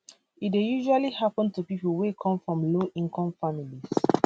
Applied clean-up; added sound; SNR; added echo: none; none; none; none.